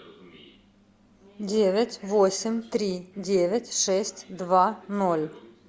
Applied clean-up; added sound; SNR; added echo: none; none; none; none.